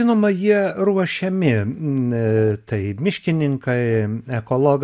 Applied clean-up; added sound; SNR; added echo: none; none; none; none.